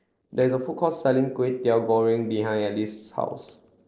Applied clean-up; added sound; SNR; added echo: neural separator model SepFormer DNS4.